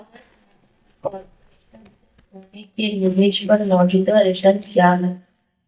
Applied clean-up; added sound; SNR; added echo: neural mask model DeepFilterNet 3.